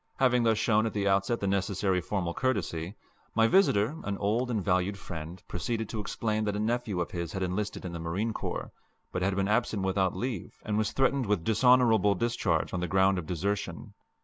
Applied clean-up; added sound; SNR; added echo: none; none; none; none.